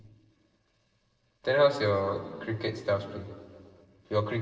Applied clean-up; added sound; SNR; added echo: neural separator model SepFormer DNS4.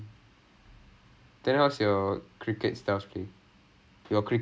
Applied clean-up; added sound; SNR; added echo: none; none; none; none.